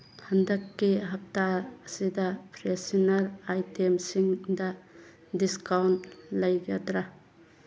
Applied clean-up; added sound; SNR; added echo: none; none; none; none.